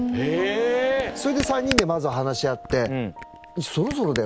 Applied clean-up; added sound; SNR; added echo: none; Camera; 10 dB; none.